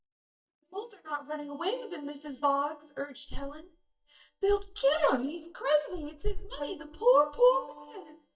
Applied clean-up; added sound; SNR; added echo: neural mask model DeepFilterNet 3.